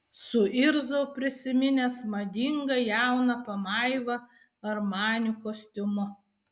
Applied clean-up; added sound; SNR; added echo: none; none; none; none.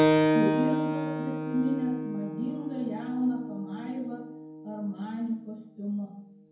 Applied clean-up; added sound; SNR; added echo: none; Keyboard (musical); -2 dB; reverberation time 0.9 s.